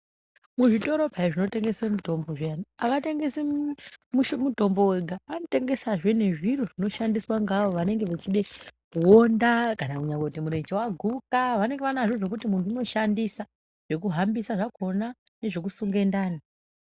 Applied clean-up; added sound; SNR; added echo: none; none; none; none.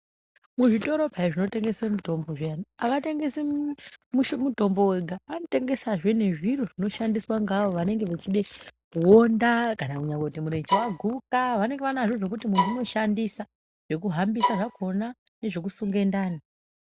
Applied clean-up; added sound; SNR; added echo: none; Bowed string instrument; 2 dB; none.